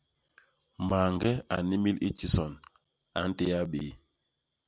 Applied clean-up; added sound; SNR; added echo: none; none; none; none.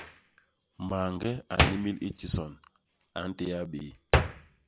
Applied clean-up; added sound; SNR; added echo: none; Hands; -2 dB; none.